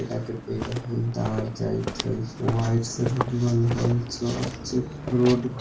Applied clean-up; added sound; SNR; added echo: none; Walk, footsteps; 8 dB; reverberation time 0.3 s.